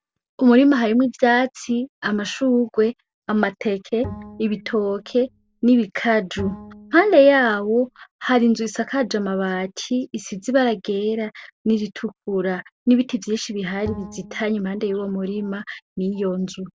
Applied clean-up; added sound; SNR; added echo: none; Bowed string instrument; 18 dB; none.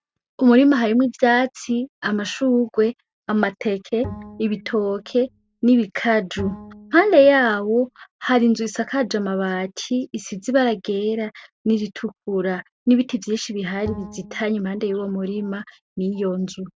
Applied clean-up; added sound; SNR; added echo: neural mask model RNNoise.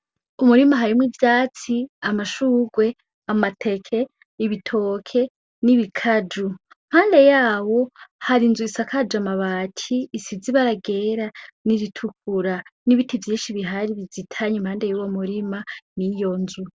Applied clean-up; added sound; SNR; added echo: none; none; none; none.